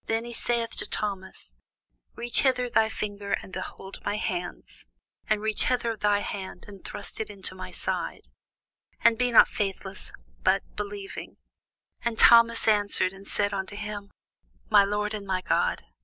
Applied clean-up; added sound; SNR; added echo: none; none; none; none.